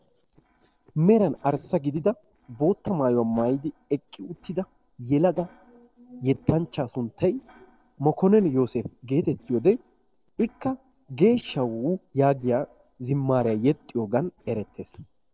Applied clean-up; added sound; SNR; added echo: neural separator model SepFormer DNS4.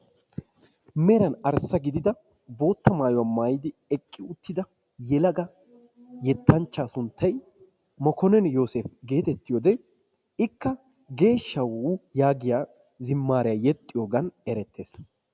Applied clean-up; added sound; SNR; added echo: none; none; none; none.